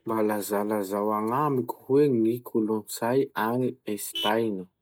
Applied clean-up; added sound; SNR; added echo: none; Vehicle horn, car horn, honking; 18 dB; none.